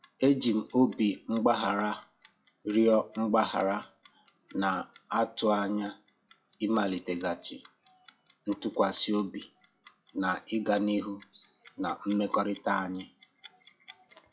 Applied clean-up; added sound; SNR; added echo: classical method WPE with log-MMSE.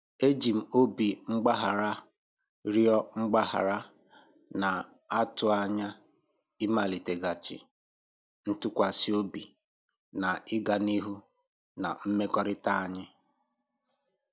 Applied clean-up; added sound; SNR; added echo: none; none; none; none.